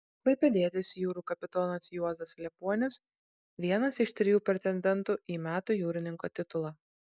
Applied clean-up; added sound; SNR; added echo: none; none; none; none.